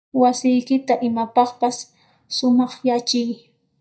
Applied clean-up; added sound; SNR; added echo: neural mask model DeepFilterNet 3.